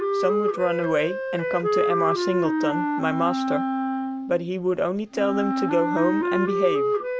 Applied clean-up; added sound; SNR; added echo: none; Wind instrument, woodwind instrument; -1 dB; none.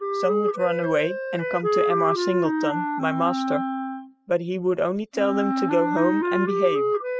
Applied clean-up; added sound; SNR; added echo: classical method spectral subtraction.